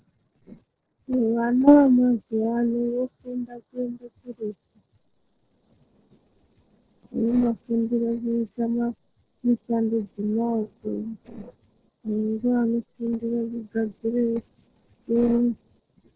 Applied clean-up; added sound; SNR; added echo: neural separator model SepFormer DNS4.